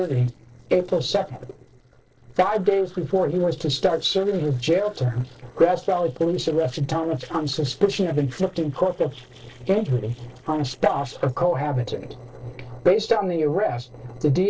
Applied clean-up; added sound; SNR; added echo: neural separator model SepFormer DNS4.